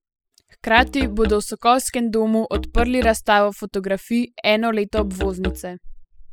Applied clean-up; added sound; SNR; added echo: classical method spectral subtraction.